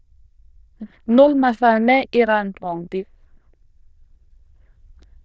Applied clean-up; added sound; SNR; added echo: neural diffusion model UNIVERSE++.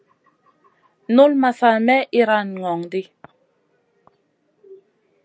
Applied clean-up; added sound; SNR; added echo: none; none; none; none.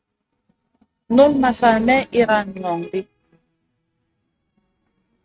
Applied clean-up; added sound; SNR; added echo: neural mask model RNNoise.